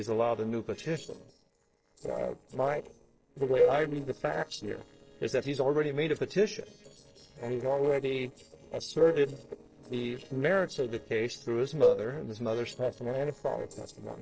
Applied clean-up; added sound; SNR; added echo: neural separator model SepFormer DNS4.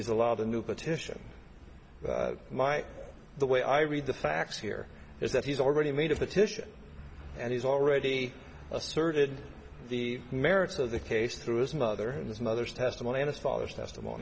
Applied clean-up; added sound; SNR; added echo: none; none; none; none.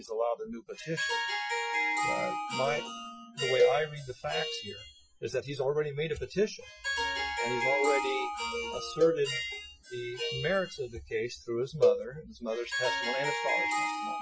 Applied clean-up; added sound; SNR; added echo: classical method Wiener filter.